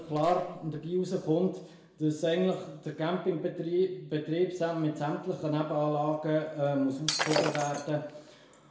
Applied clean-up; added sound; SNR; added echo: none; Shatter; 3 dB; reverberation time 0.8 s.